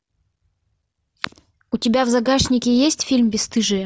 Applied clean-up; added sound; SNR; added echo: none; none; none; none.